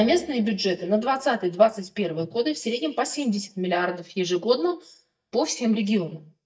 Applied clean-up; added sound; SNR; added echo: neural mask model DeepFilterNet 3.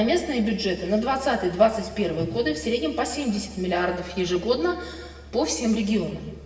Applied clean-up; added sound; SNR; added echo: none; Musical instrument; 20 dB; reverberation time 1.4 s.